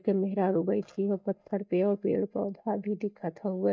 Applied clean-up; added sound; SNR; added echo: neural mask model DeepFilterNet 3.